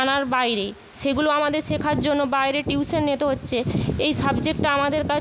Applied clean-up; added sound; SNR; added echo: none; none; none; none.